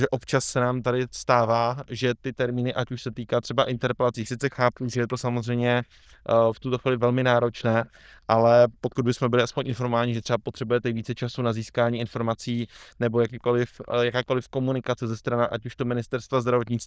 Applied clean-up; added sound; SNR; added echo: neural diffusion model UNIVERSE++.